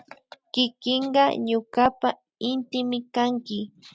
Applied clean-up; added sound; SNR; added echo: none; none; none; none.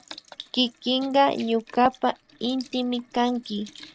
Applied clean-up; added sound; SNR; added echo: neural mask model RNNoise.